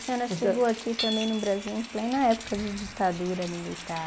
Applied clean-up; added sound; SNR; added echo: none; Hammer / Chink, clink + Rain; 11 dB; none.